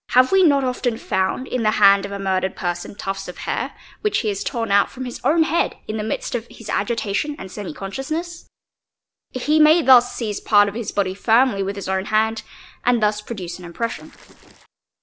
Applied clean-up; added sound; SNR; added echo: neural separator model SepFormer DNS4.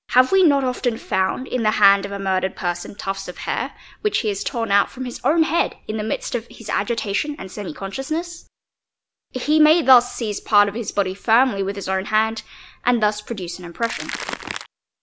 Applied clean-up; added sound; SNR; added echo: none; Crackle; 9 dB; none.